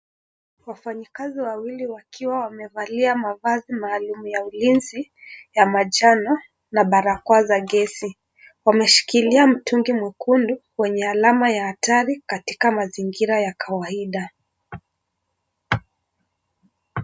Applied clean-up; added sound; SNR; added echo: none; none; none; none.